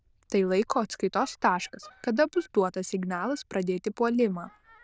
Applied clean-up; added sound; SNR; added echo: neural diffusion model UNIVERSE++.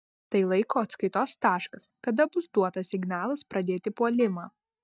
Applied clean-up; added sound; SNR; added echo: neural mask model DeepFilterNet 3.